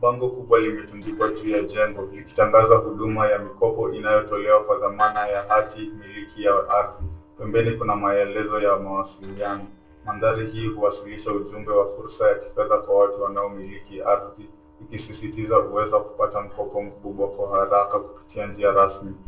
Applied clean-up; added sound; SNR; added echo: neural separator model SepFormer DNS4.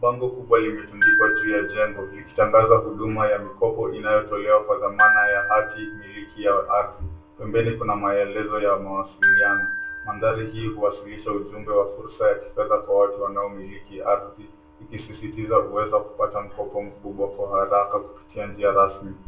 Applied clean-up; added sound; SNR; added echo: none; Glockenspiel; 3 dB; reverberation time 0.3 s.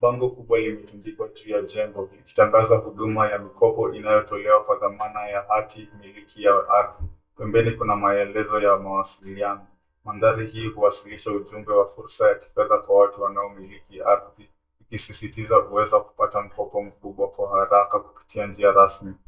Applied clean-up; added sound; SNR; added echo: neural mask model DeepFilterNet 3.